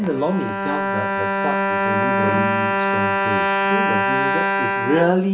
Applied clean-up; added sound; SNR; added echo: none; Bowed string instrument; -4 dB; none.